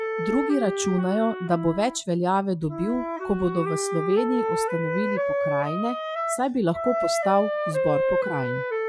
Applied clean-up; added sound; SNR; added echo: classical method Wiener filter.